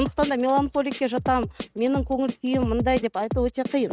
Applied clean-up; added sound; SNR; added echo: neural mask model RNNoise.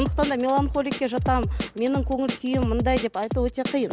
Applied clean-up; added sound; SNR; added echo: none; Drum kit; 4 dB; none.